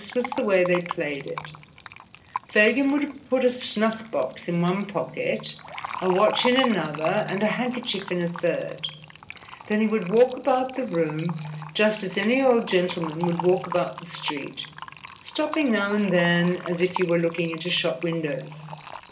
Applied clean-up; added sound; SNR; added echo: none; Fill (with liquid); 14 dB; reverberation time 0.2 s.